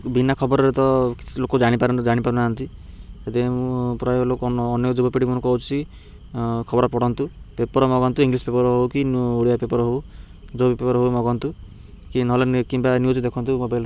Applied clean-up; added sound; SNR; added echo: none; none; none; none.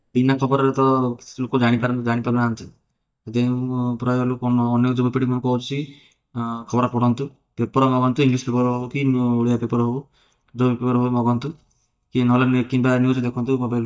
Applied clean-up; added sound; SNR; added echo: neural mask model DeepFilterNet 3.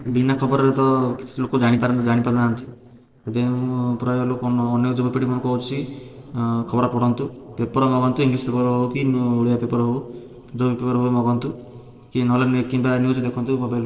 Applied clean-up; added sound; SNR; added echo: neural separator model SepFormer DNS4.